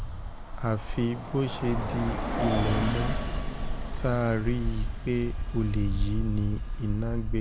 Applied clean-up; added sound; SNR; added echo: none; Bus; 0 dB; none.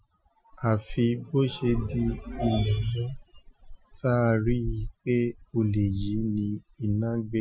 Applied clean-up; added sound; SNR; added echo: classical method Wiener filter.